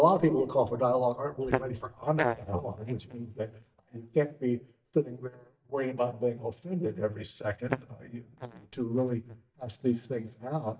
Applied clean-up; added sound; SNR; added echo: neural mask model DeepFilterNet 3.